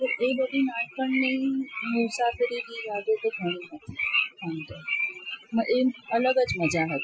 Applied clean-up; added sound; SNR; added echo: classical method Wiener filter.